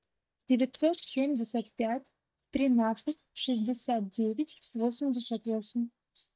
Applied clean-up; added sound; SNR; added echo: neural mask model DeepFilterNet 3.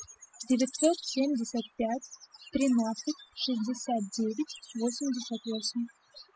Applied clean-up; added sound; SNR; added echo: classical method spectral subtraction.